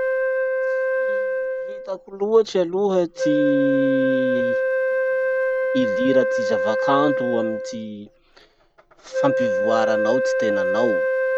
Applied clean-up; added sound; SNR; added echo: none; Wind instrument, woodwind instrument; -2 dB; none.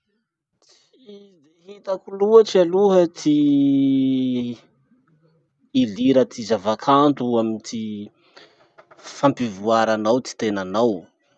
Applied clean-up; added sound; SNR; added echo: none; none; none; none.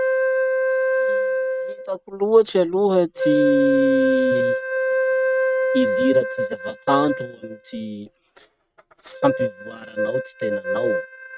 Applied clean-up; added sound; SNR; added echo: neural mask model RNNoise.